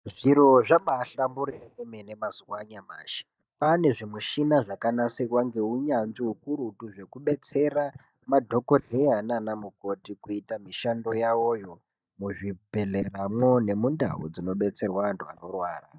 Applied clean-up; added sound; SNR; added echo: neural mask model DeepFilterNet 3.